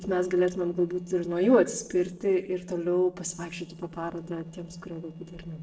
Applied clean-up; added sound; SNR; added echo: neural separator model SepFormer DNS4.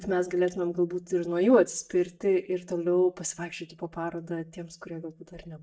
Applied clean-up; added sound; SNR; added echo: neural mask model DeepFilterNet 3.